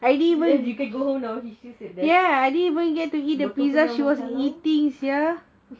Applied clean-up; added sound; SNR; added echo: none; none; none; none.